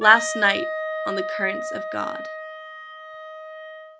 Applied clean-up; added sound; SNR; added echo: none; Wind instrument, woodwind instrument; 6 dB; none.